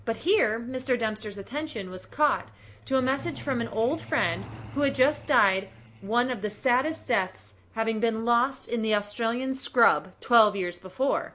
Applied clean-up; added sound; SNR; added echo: none; Truck; 20 dB; none.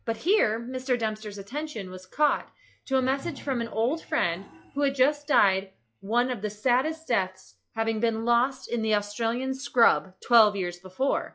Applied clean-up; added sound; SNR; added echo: classical method log-MMSE.